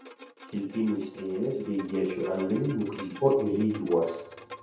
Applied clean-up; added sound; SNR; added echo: none; Bowed string instrument; 18 dB; reverberation time 0.7 s.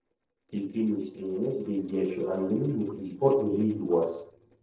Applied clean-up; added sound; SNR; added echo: neural separator model SepFormer DNS4.